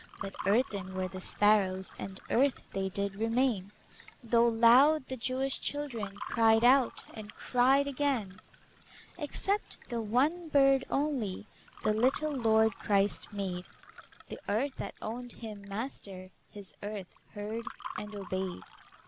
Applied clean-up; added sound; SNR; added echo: none; Fill (with liquid) / Water; 18 dB; none.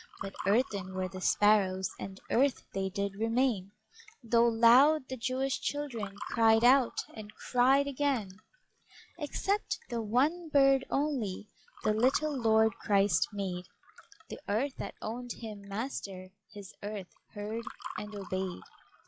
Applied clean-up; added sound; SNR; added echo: classical method log-MMSE.